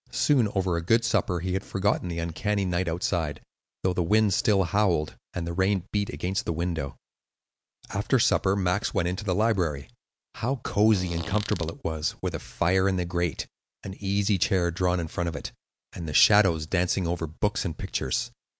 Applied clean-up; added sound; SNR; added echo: none; Fart; 14 dB; none.